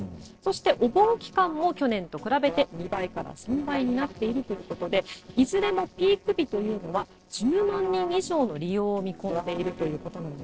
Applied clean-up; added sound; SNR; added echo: neural separator model SepFormer DNS4.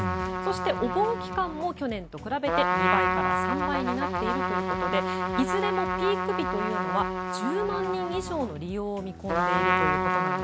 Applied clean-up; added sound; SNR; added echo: none; Trumpet; -2 dB; none.